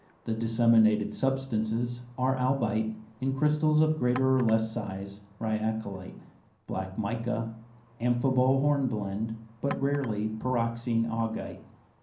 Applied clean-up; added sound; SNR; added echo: none; Chink, clink; 18 dB; reverberation time 0.6 s.